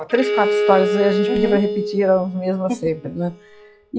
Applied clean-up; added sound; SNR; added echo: classical method log-MMSE.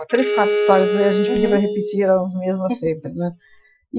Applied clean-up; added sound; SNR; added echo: classical method Wiener filter.